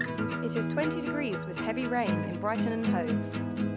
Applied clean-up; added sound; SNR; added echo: none; Acoustic guitar; -3 dB; none.